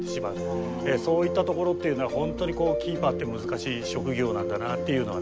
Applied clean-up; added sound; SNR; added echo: none; none; none; none.